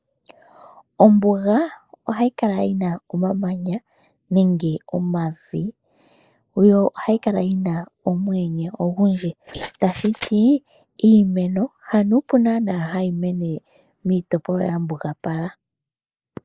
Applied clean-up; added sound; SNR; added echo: neural mask model Resemble Enhance denoiser.